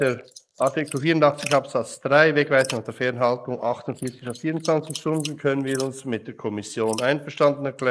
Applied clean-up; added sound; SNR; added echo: neural mask model Resemble Enhance denoiser.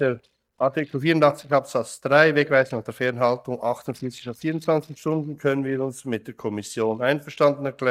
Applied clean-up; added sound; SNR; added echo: neural mask model DeepFilterNet 3.